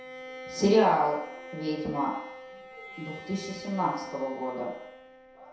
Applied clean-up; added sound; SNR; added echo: none; Bowed string instrument; 13 dB; reverberation time 0.7 s.